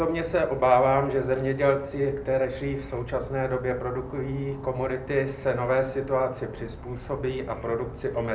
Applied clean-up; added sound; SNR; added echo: none; Insect / Frog; 15 dB; reverberation time 0.5 s.